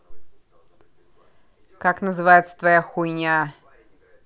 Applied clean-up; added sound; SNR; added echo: none; none; none; none.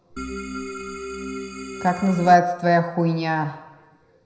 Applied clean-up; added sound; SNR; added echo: none; Organ; 9 dB; reverberation time 0.9 s.